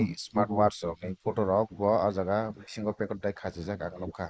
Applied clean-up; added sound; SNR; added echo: neural mask model Resemble Enhance denoiser.